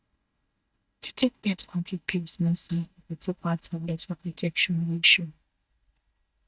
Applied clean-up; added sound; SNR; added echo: neural mask model DeepFilterNet 3.